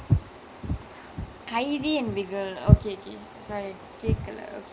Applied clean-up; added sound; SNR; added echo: none; Walk, footsteps; -4 dB; none.